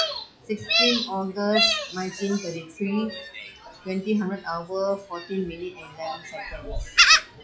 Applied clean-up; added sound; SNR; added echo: classical method log-MMSE.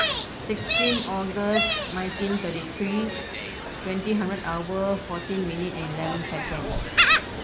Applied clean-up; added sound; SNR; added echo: none; Gull, seagull; -3 dB; none.